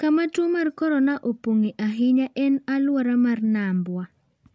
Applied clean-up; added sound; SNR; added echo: none; none; none; none.